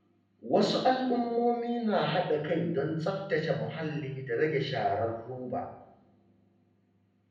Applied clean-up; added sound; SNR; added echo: none; none; none; reverberation time 0.7 s.